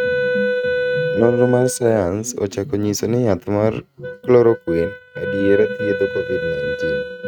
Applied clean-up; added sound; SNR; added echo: neural mask model RNNoise.